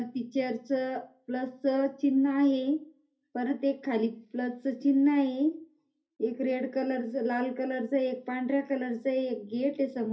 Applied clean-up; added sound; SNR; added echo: none; none; none; reverberation time 0.3 s.